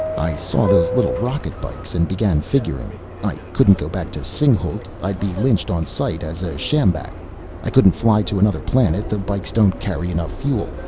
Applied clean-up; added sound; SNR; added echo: none; Subway, metro, underground; 9 dB; none.